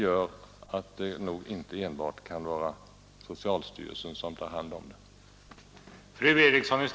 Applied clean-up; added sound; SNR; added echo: none; none; none; none.